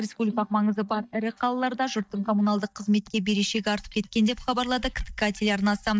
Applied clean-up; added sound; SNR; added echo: neural mask model DeepFilterNet 3.